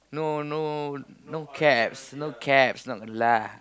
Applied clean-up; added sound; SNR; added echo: none; none; none; none.